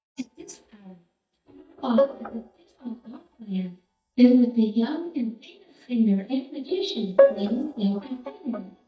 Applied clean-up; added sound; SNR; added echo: neural mask model DeepFilterNet 3.